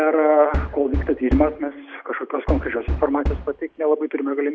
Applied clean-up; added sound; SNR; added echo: none; Knock; 5 dB; none.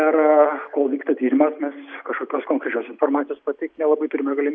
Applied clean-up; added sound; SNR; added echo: none; none; none; none.